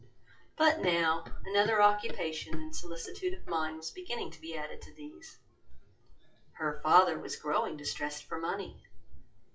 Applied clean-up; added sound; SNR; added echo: classical method WPE with log-MMSE.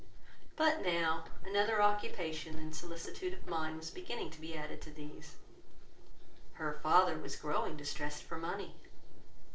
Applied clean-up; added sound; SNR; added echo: neural separator model SepFormer DNS4.